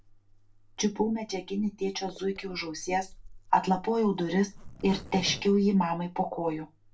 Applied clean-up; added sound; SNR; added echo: none; Zipper (clothing); 18 dB; reverberation time 0.2 s.